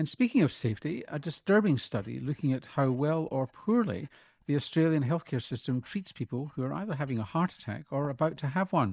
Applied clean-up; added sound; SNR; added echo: neural mask model DeepFilterNet 3.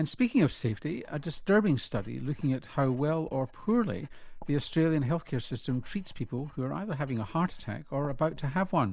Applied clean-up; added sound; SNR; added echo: neural mask model Resemble Enhance denoiser.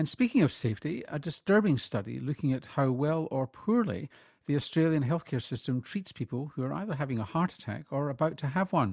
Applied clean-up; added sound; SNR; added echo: none; none; none; none.